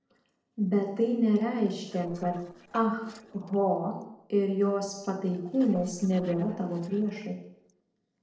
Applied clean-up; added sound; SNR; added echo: neural separator model SepFormer DNS4.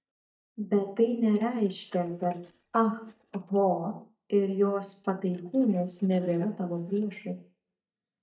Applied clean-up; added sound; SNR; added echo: neural mask model DeepFilterNet 3.